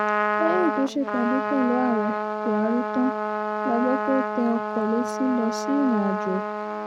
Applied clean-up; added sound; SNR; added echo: none; Trumpet; 1 dB; none.